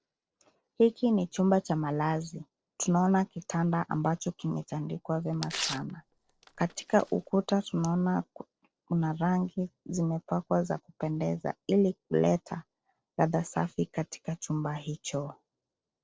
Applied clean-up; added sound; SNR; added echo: neural separator model SepFormer DNS4.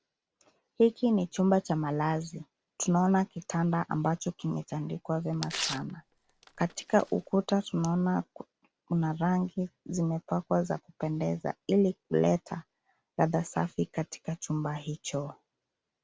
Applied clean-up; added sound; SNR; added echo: none; Tearing; 11 dB; none.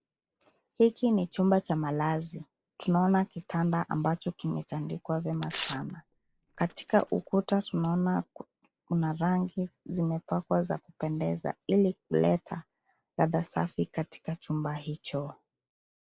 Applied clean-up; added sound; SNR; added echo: neural mask model Resemble Enhance denoiser.